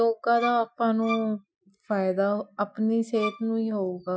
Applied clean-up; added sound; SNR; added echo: classical method Wiener filter.